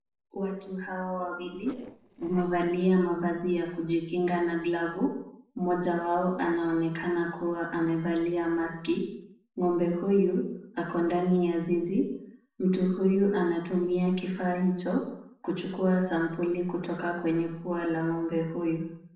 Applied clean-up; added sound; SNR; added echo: neural separator model SepFormer DNS4.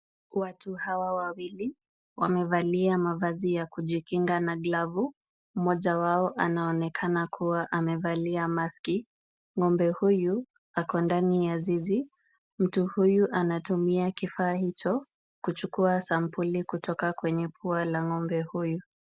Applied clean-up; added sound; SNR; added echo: none; none; none; none.